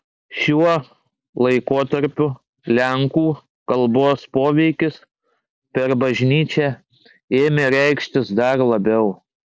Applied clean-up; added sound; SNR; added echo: none; none; none; none.